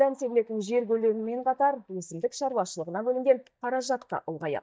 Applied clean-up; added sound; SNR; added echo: neural mask model DeepFilterNet 3.